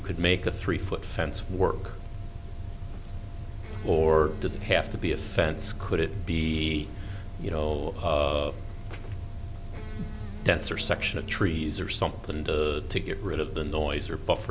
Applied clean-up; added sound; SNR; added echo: none; Electric guitar; 17 dB; none.